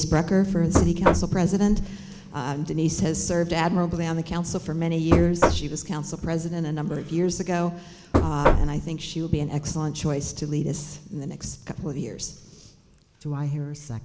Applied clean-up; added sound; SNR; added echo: none; Knock; -2 dB; none.